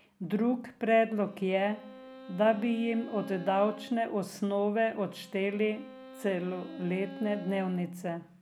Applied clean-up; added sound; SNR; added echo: none; Bowed string instrument; 17 dB; none.